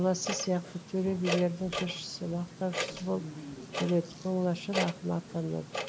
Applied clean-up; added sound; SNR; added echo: none; Clock; 7 dB; none.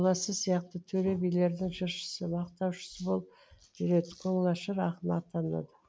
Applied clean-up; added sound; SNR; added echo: none; none; none; none.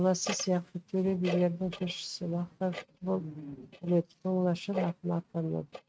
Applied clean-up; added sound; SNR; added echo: neural mask model RNNoise.